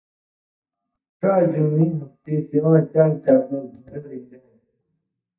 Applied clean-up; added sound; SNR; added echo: neural mask model DeepFilterNet 3.